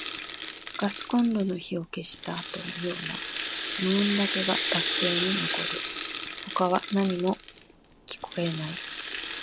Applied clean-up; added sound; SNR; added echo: none; Rattle (instrument); 3 dB; none.